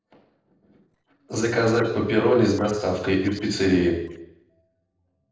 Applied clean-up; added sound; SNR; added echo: neural separator model SepFormer DNS4.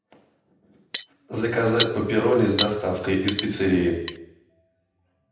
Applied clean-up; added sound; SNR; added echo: none; Cutlery, silverware; 4 dB; reverberation time 0.8 s.